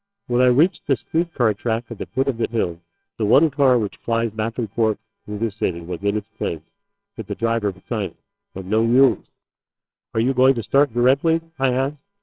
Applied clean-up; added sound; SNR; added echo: neural separator model SepFormer WHAMR!.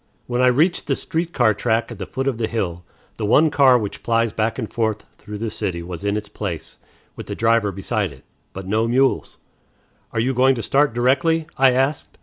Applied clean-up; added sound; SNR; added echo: none; none; none; none.